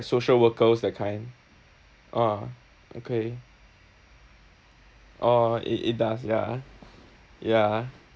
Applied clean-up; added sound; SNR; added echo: none; none; none; none.